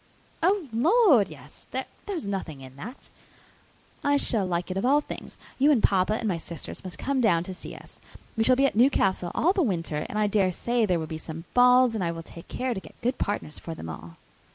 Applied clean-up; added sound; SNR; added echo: none; none; none; none.